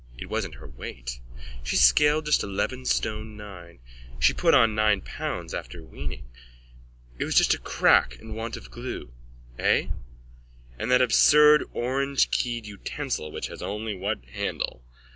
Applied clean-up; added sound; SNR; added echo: none; none; none; none.